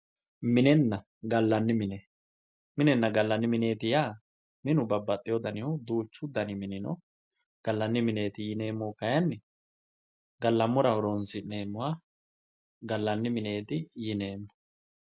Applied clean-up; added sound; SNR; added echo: none; none; none; none.